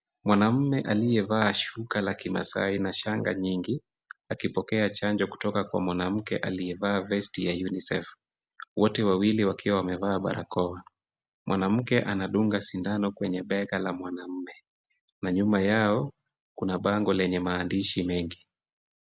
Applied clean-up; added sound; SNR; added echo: none; none; none; none.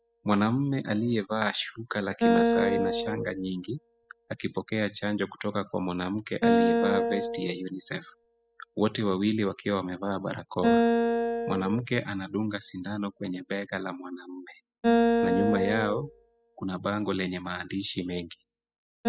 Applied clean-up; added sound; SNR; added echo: classical method spectral subtraction.